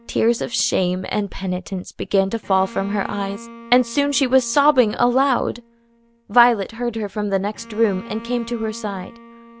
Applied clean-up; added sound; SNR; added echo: none; Bowed string instrument; 20 dB; none.